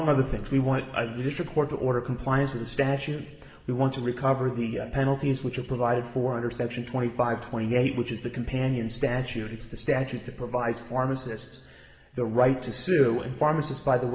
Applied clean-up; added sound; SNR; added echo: none; none; none; reverberation time 1.5 s.